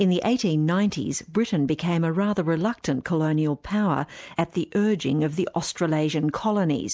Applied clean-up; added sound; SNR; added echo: none; none; none; none.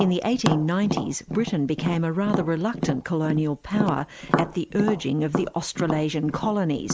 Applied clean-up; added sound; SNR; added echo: none; Tap; 5 dB; none.